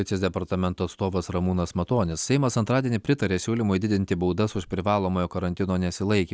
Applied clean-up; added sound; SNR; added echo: none; none; none; none.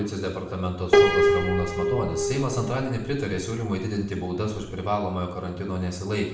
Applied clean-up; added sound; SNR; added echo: none; Piano; -3 dB; reverberation time 0.7 s.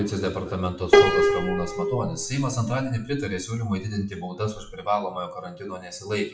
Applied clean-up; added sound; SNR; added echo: classical method WPE with log-MMSE.